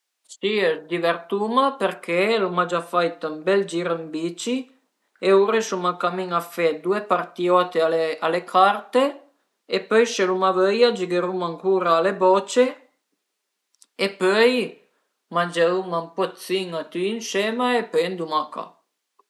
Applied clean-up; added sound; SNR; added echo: none; none; none; none.